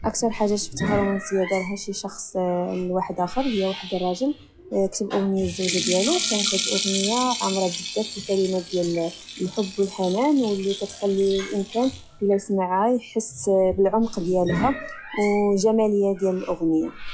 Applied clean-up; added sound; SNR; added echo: classical method log-MMSE.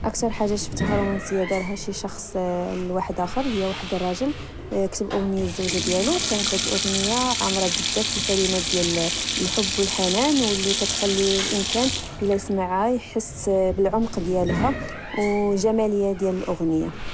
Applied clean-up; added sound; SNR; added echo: none; Sink (filling or washing); 4 dB; none.